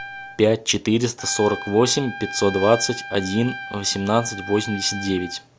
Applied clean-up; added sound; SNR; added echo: none; Trumpet; 12 dB; none.